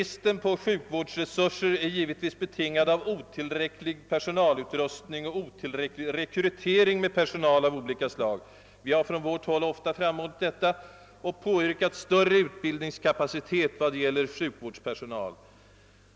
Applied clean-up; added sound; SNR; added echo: none; none; none; none.